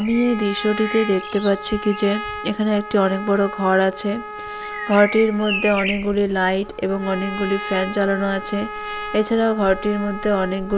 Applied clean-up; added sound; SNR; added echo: none; Trumpet + Bird vocalization, bird call, bird song; 10 dB; none.